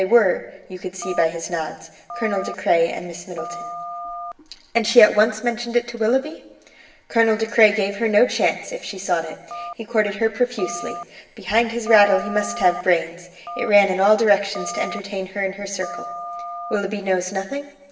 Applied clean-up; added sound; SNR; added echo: none; Telephone; 12 dB; reverberation time 0.9 s.